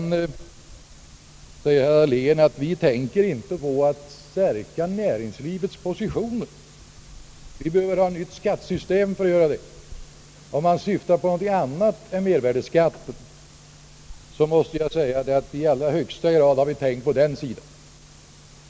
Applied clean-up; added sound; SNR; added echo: none; none; none; none.